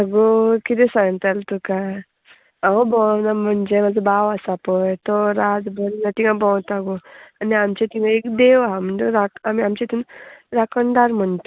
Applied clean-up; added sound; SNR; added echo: none; none; none; none.